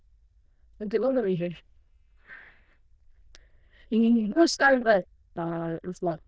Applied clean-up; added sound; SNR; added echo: neural diffusion model UNIVERSE++.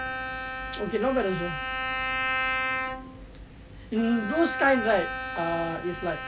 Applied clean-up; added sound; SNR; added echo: none; Bowed string instrument; 3 dB; none.